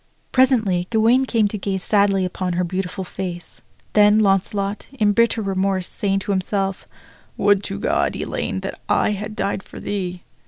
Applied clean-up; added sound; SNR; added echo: none; none; none; none.